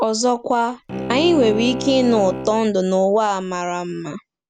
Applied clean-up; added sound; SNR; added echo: none; Bowed string instrument; 10 dB; none.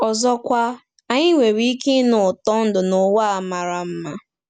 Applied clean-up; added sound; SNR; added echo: none; none; none; none.